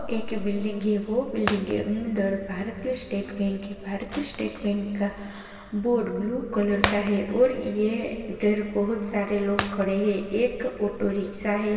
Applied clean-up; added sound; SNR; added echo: none; Shatter; 13 dB; reverberation time 2.5 s.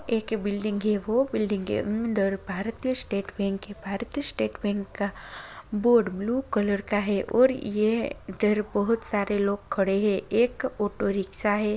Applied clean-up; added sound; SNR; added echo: none; none; none; none.